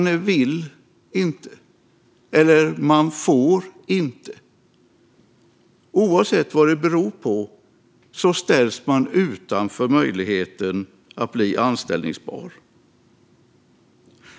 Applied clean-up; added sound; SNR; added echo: none; none; none; none.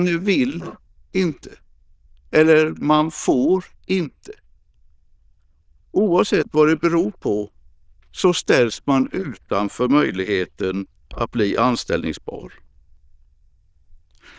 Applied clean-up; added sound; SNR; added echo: neural diffusion model UNIVERSE++.